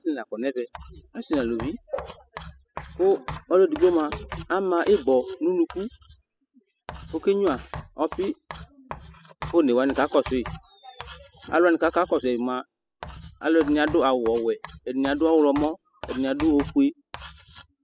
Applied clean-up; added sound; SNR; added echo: classical method spectral subtraction.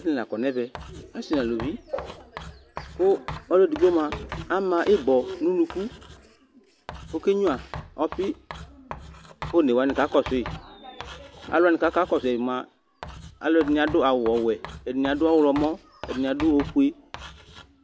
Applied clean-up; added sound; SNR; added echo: none; Writing; 15 dB; none.